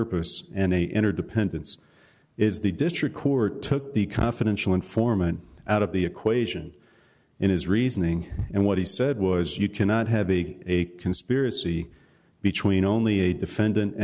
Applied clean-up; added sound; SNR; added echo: none; none; none; none.